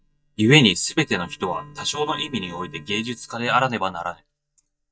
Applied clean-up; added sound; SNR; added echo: neural mask model DeepFilterNet 3.